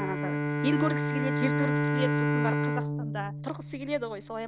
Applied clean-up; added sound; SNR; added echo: none; Bowed string instrument; -4 dB; none.